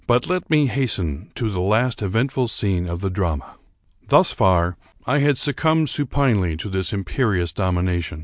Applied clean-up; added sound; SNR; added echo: none; none; none; none.